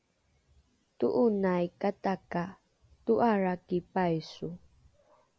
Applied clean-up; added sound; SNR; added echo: none; none; none; none.